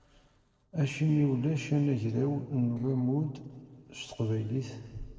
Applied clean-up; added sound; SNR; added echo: neural separator model SepFormer DNS4.